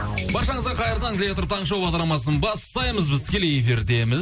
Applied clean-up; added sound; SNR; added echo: none; none; none; none.